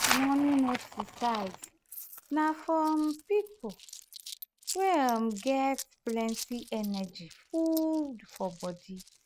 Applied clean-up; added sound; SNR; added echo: neural mask model RNNoise.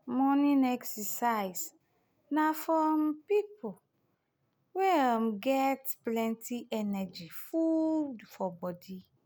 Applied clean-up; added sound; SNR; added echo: none; none; none; none.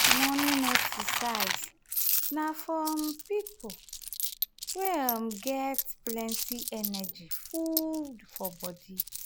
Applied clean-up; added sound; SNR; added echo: none; Coin (dropping); -1 dB; none.